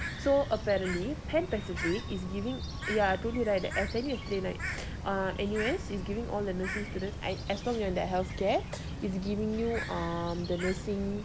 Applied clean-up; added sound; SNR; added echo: none; Bird; 6 dB; none.